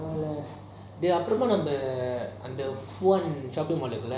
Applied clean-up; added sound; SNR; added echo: none; none; none; none.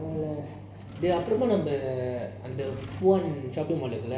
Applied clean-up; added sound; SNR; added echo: none; Drawer open or close; 17 dB; reverberation time 1.4 s.